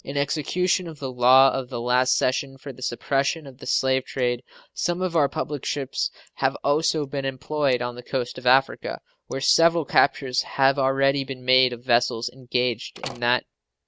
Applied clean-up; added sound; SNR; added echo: none; Slam; 16 dB; none.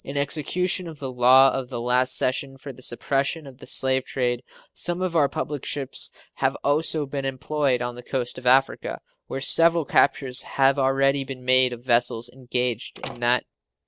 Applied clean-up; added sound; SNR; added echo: neural separator model SepFormer DNS4.